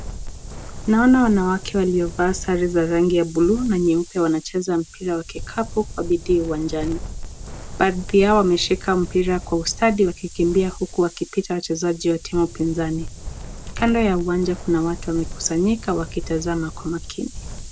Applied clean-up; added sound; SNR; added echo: none; Wind; 12 dB; none.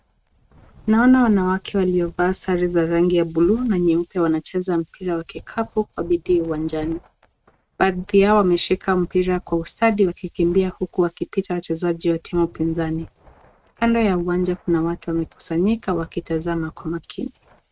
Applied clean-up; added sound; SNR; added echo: neural mask model RNNoise.